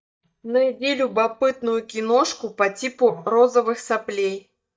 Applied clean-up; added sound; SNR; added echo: neural mask model DeepFilterNet 3.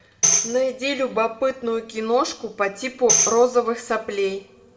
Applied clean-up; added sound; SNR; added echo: none; Tambourine; 2 dB; reverberation time 1.1 s.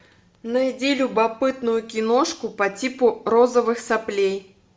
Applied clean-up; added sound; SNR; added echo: none; none; none; none.